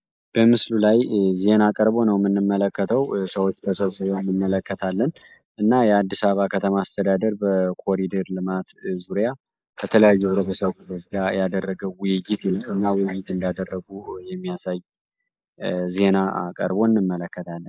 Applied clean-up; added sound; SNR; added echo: neural mask model Resemble Enhance denoiser.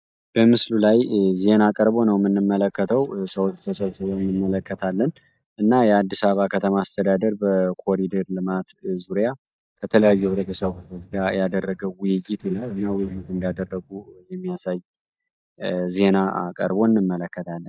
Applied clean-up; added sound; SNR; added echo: neural mask model DeepFilterNet 3.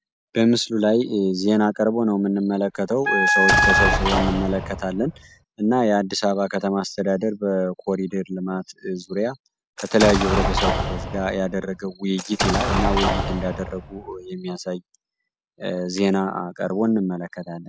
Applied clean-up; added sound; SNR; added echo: none; Explosion + Wind instrument, woodwind instrument; -1 dB; none.